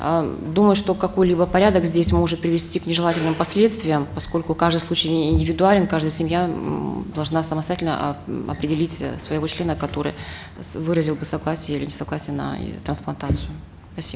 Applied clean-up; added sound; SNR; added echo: none; none; none; none.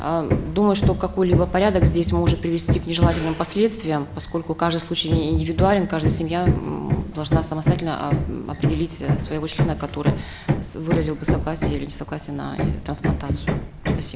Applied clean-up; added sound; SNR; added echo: none; Hammer; 1 dB; none.